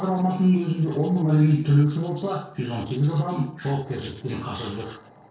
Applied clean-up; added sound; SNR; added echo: neural separator model SepFormer DNS4.